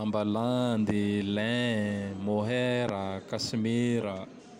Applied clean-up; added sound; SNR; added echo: none; none; none; none.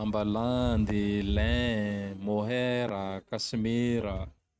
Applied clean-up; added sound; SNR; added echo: neural mask model RNNoise.